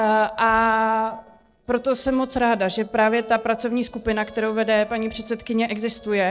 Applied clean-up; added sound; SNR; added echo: neural separator model SepFormer DNS4.